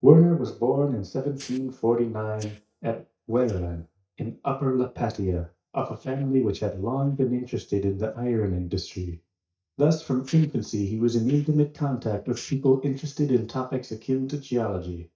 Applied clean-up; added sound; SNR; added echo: neural mask model DeepFilterNet 3.